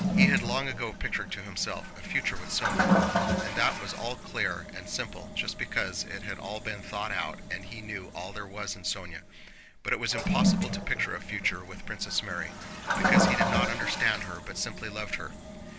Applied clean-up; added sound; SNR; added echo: none; Toilet flush; -1 dB; none.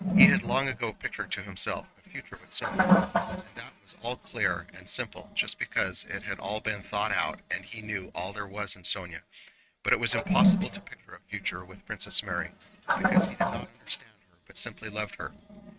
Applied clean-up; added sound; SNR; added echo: neural mask model RNNoise.